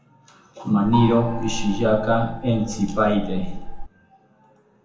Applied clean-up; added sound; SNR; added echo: none; Gong; 5 dB; reverberation time 0.6 s.